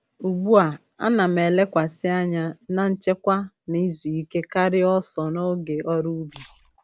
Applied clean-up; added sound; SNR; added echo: none; Scissors; 14 dB; none.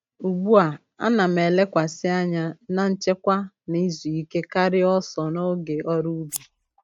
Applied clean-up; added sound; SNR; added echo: neural mask model RNNoise.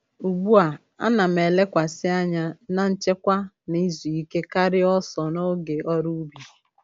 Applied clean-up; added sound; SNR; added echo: none; none; none; none.